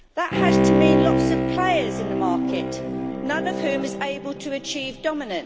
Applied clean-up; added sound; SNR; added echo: none; Bowed string instrument; -4 dB; none.